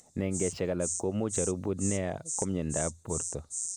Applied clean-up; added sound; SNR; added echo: neural mask model Resemble Enhance denoiser.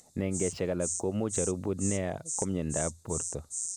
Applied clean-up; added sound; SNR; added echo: none; Insect; 6 dB; none.